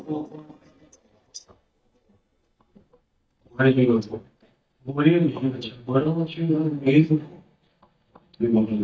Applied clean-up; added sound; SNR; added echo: neural mask model DeepFilterNet 3.